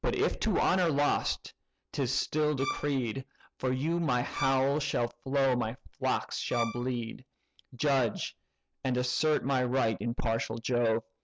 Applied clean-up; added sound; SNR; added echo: none; Bowed string instrument; 8 dB; none.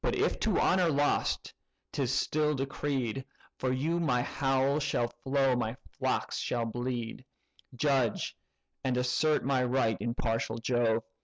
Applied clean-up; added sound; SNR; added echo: none; none; none; none.